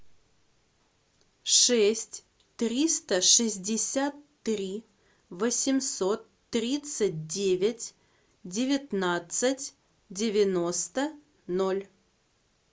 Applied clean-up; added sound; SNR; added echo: none; none; none; none.